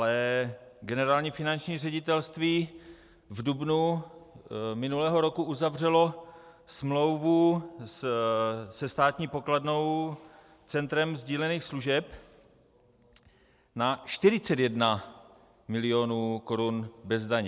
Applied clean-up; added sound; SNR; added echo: none; none; none; none.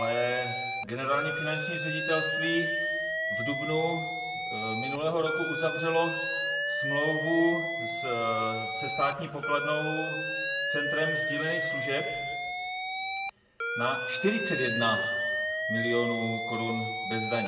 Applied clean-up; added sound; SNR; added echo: none; Alarm; 0 dB; reverberation time 1.3 s.